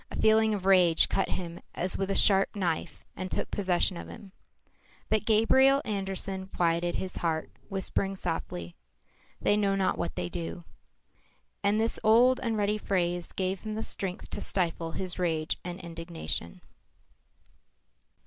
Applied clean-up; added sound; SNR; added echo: neural mask model Resemble Enhance denoiser.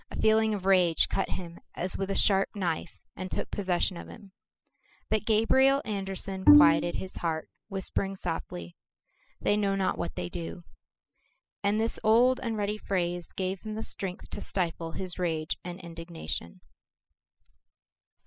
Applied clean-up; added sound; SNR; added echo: classical method spectral subtraction.